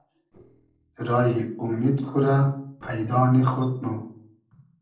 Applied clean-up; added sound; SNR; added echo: neural separator model SepFormer DNS4.